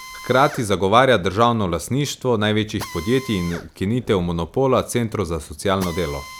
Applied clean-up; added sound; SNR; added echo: none; Drill; 19 dB; none.